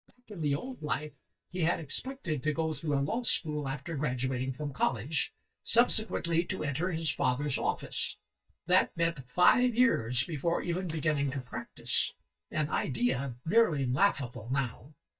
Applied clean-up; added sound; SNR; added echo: neural mask model DeepFilterNet 3.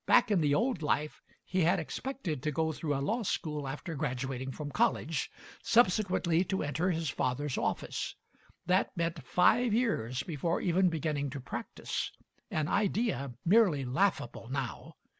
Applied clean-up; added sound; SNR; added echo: none; none; none; none.